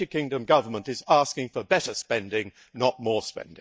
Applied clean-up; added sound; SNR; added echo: neural mask model DeepFilterNet 3.